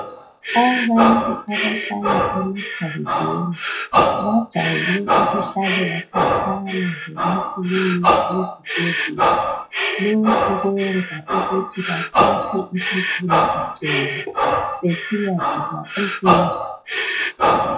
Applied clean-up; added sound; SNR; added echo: classical method WPE with log-MMSE.